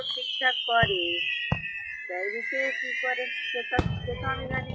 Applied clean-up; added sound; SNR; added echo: classical method WPE with log-MMSE.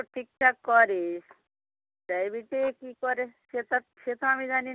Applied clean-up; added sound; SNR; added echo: none; none; none; none.